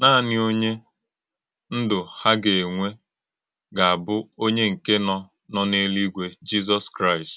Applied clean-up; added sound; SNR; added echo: none; none; none; none.